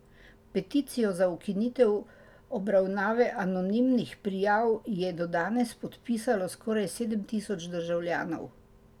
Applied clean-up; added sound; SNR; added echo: none; none; none; none.